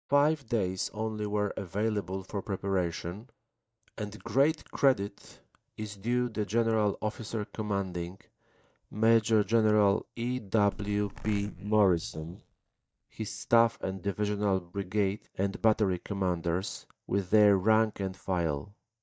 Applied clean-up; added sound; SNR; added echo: neural mask model DeepFilterNet 3.